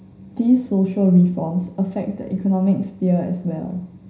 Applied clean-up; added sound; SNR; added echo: none; none; none; reverberation time 0.5 s.